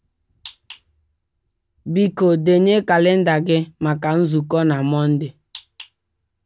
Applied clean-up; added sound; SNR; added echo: none; none; none; none.